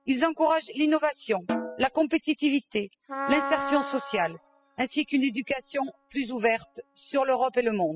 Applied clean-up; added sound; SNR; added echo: classical method spectral subtraction.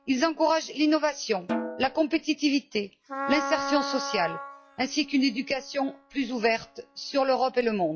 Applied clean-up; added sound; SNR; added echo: classical method log-MMSE.